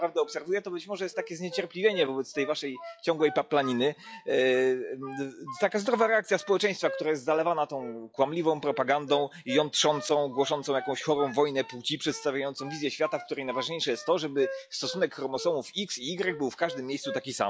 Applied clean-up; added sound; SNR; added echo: classical method log-MMSE.